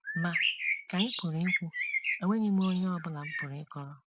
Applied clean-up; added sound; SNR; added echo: none; Bird; 2 dB; none.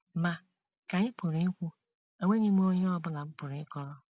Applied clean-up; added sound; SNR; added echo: none; none; none; none.